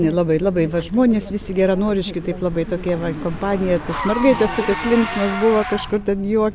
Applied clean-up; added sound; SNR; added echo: none; Engine / Car; 12 dB; none.